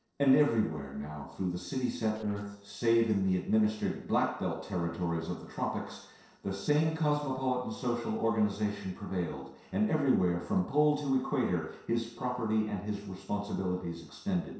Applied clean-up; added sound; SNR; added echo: neural separator model SepFormer DNS4.